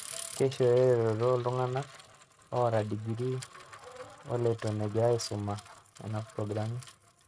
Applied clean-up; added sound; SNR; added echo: neural mask model RNNoise.